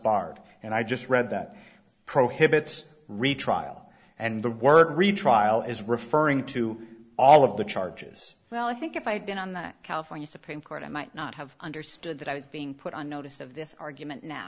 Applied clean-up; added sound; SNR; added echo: none; none; none; none.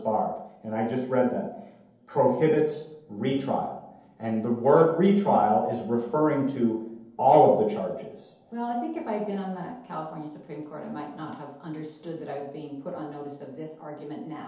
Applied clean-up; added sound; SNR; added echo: none; none; none; reverberation time 0.8 s.